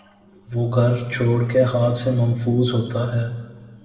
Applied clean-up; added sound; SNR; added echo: none; none; none; reverberation time 1.6 s.